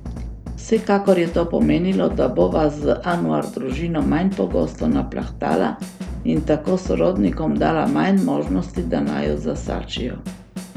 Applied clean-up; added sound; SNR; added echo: none; Drum / Drum kit; 11 dB; none.